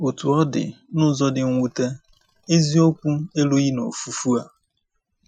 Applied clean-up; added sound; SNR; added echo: classical method Wiener filter.